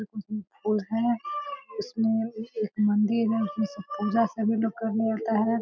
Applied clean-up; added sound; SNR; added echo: none; none; none; none.